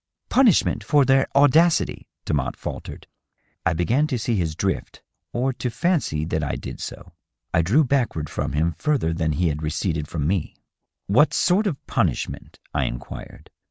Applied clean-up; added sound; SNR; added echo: none; none; none; none.